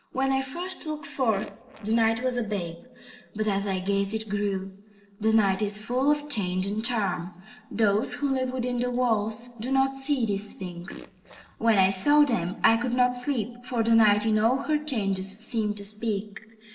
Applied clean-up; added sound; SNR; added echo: neural separator model SepFormer DNS4.